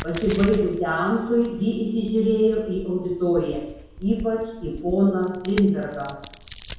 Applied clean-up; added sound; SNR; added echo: none; Crack; 16 dB; reverberation time 0.9 s.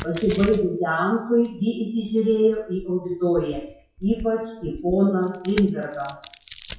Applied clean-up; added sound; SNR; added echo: classical method WPE with log-MMSE.